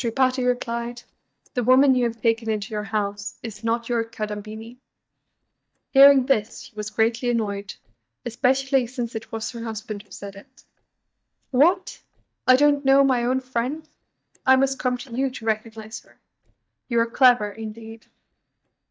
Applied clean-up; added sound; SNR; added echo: neural mask model DeepFilterNet 3.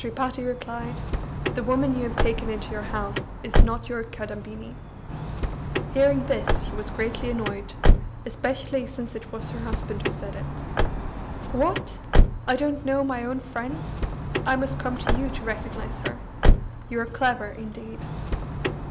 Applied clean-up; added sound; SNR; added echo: none; Car; -4 dB; none.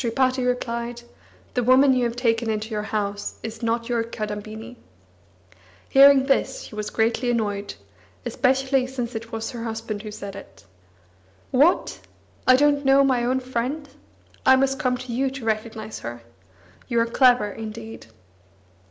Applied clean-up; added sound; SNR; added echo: none; none; none; none.